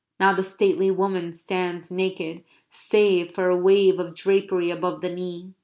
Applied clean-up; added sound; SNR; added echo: none; none; none; none.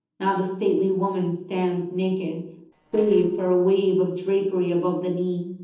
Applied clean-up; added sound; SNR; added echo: neural separator model SepFormer DNS4.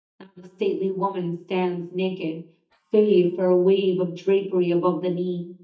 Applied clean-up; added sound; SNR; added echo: neural mask model DeepFilterNet 3.